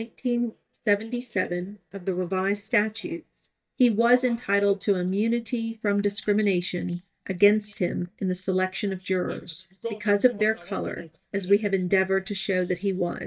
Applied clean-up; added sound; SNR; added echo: neural mask model DeepFilterNet 3.